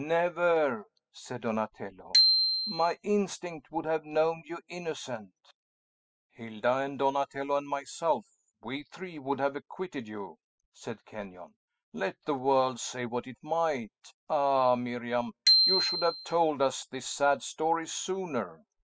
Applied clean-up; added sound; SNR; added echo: classical method spectral subtraction.